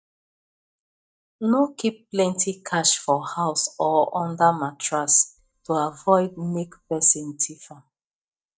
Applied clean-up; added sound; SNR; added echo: neural mask model DeepFilterNet 3.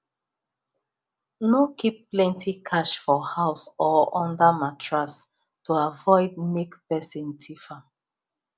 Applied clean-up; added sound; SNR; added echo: none; none; none; none.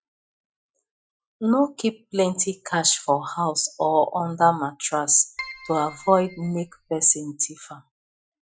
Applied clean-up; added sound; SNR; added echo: classical method Wiener filter.